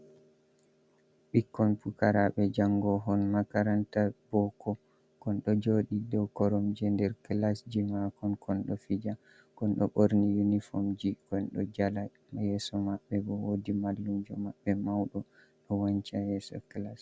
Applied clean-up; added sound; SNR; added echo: none; none; none; none.